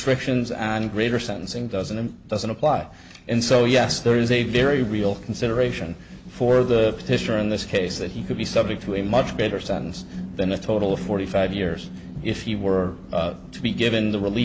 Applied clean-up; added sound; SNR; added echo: none; none; none; none.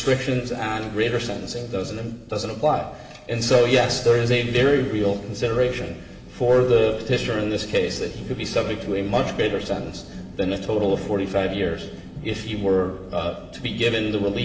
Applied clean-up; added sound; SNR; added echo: none; none; none; reverberation time 2.5 s.